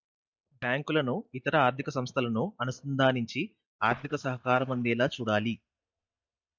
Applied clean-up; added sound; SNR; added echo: neural mask model DeepFilterNet 3.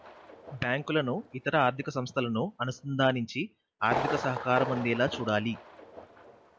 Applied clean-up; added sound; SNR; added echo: none; Thunder; 10 dB; none.